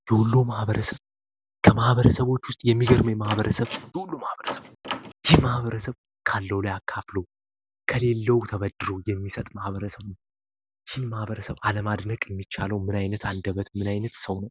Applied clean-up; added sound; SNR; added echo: none; Door; 11 dB; none.